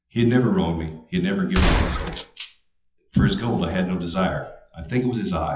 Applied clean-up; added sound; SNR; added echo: classical method WPE with log-MMSE.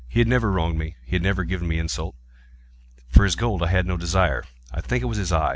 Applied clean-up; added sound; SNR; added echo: none; none; none; none.